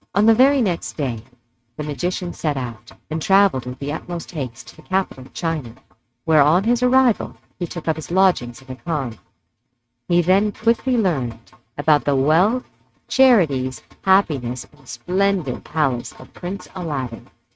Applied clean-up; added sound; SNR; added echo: neural mask model RNNoise.